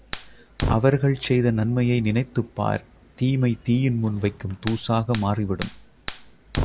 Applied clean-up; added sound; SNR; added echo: none; Fire; 11 dB; none.